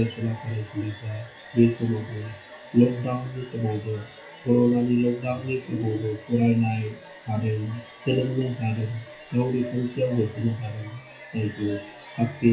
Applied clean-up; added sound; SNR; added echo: classical method WPE with log-MMSE.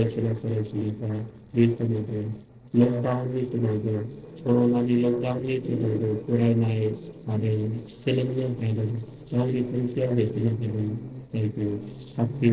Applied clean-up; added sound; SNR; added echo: neural separator model SepFormer DNS4.